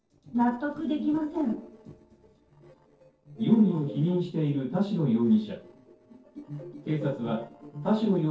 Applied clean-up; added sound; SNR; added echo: neural separator model SepFormer DNS4.